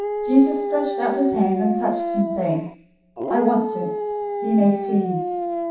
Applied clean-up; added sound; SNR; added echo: none; Dog; 4 dB; reverberation time 0.7 s.